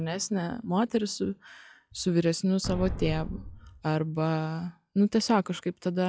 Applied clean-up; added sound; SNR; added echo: classical method log-MMSE.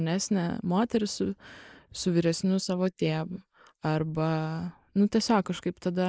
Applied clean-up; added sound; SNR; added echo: neural mask model Resemble Enhance denoiser.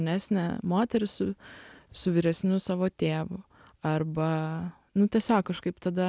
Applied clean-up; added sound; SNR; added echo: none; none; none; none.